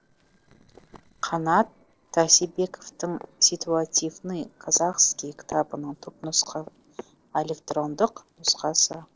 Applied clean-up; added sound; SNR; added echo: neural separator model SepFormer DNS4.